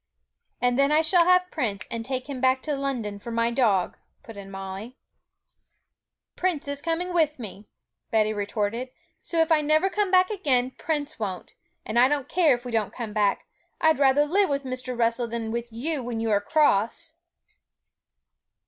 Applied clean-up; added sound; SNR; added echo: none; Finger snapping; 18 dB; none.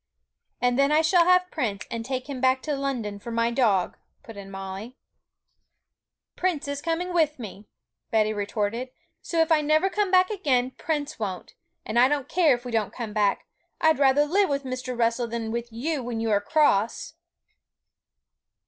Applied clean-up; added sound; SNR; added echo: neural separator model SepFormer DNS4.